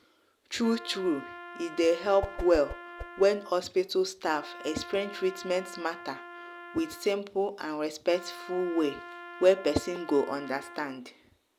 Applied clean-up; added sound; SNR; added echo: none; Trumpet + Whoosh, swoosh, swish; 14 dB; none.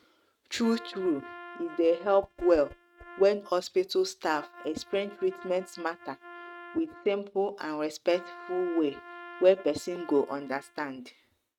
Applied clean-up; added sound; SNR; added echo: neural mask model RNNoise.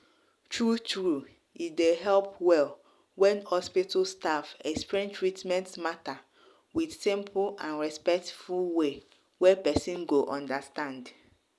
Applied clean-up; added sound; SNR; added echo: none; none; none; none.